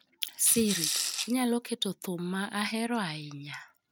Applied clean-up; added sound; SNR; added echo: neural mask model RNNoise.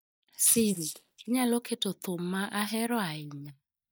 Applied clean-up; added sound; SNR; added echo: neural mask model DeepFilterNet 3.